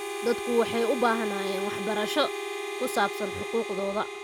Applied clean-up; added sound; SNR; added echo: none; Harmonica; 5 dB; none.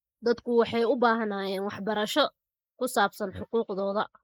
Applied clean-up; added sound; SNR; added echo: neural mask model Resemble Enhance denoiser.